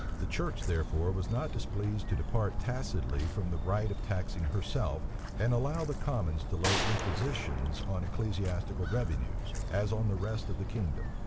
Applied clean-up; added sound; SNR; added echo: none; Gunshot, gunfire + Walk, footsteps; 2 dB; none.